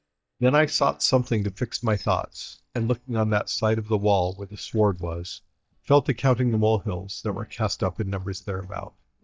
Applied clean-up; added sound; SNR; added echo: neural mask model DeepFilterNet 3.